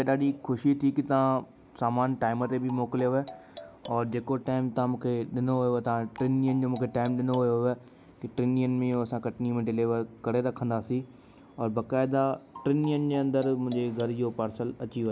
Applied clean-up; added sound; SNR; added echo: none; Marimba, xylophone; 19 dB; none.